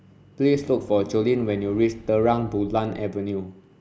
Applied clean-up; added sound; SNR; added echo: none; Engine / Car; 20 dB; none.